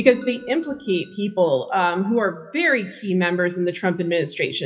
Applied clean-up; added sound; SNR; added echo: classical method WPE with log-MMSE.